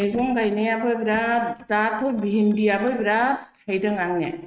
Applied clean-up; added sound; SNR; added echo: neural mask model RNNoise.